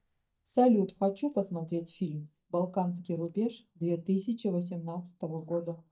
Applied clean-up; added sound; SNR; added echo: neural mask model DeepFilterNet 3.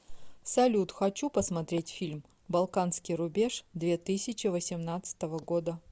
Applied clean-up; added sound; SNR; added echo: none; none; none; none.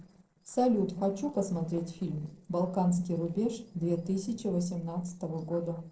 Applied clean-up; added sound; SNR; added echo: neural separator model SepFormer DNS4.